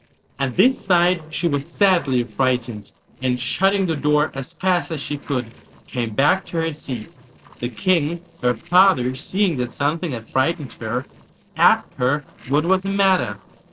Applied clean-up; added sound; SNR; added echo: neural separator model SepFormer DNS4.